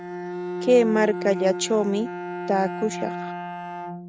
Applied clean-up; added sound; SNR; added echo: neural mask model RNNoise.